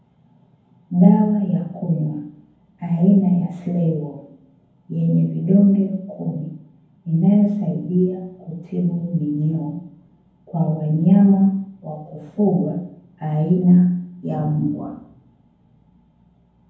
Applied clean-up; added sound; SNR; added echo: none; none; none; reverberation time 0.9 s.